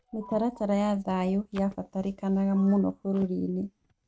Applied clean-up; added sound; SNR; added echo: neural mask model RNNoise.